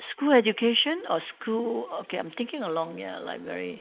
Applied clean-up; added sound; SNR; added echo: neural mask model Resemble Enhance denoiser.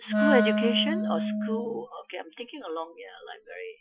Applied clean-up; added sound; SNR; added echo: classical method Wiener filter.